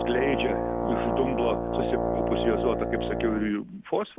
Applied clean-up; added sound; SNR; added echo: none; Brass instrument; -1 dB; none.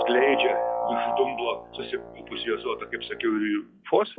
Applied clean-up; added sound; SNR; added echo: classical method log-MMSE.